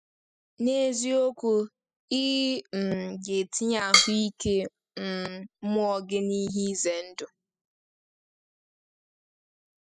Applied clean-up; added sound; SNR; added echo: classical method spectral subtraction.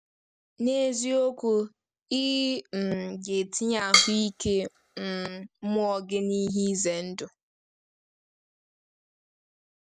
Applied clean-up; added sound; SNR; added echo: none; Drum kit; -1 dB; none.